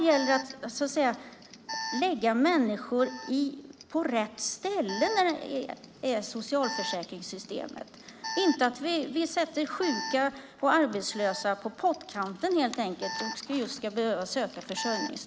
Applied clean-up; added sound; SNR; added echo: none; Alarm; 12 dB; none.